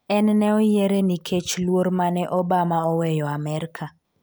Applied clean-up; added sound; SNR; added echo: none; none; none; none.